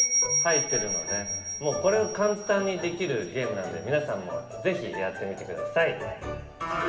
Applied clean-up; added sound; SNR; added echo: none; Bell; 5 dB; reverberation time 2.3 s.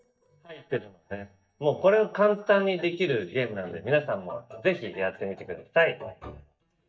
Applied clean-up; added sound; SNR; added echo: neural mask model DeepFilterNet 3.